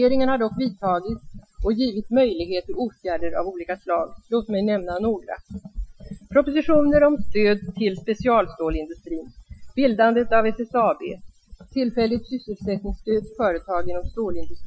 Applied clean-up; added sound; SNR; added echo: classical method Wiener filter.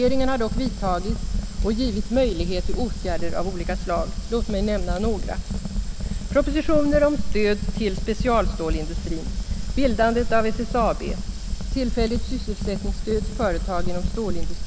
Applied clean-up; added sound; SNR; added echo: none; Fire; 0 dB; none.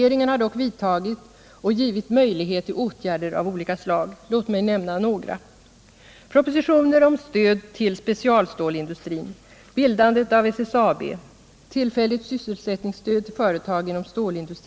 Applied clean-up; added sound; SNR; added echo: none; none; none; none.